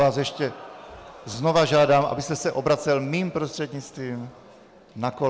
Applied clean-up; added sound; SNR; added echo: none; none; none; none.